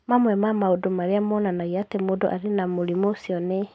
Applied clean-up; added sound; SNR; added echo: none; none; none; none.